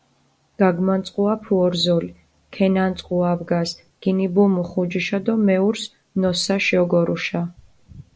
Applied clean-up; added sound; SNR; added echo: none; none; none; none.